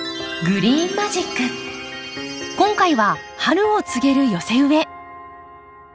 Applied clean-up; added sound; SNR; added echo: none; none; none; none.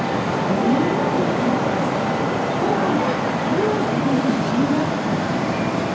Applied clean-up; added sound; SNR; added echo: none; Traffic noise, roadway noise; -4 dB; reverberation time 2.4 s.